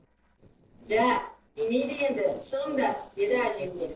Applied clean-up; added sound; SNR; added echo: neural separator model SepFormer DNS4.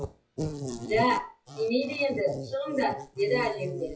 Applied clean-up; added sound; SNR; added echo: classical method WPE with log-MMSE.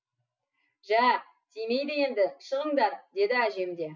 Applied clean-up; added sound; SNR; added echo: none; none; none; none.